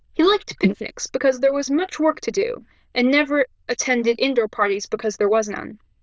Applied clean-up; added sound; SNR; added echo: neural diffusion model UNIVERSE++.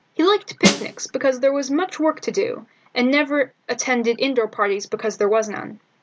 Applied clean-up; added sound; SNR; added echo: none; Snare drum; 0 dB; none.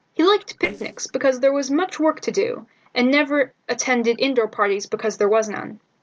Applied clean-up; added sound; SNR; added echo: neural separator model SepFormer DNS4.